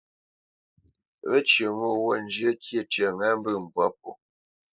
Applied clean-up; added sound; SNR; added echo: neural mask model Resemble Enhance denoiser.